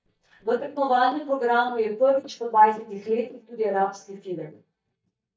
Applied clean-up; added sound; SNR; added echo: neural mask model DeepFilterNet 3.